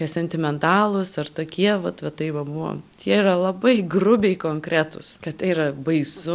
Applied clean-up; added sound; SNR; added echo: none; none; none; none.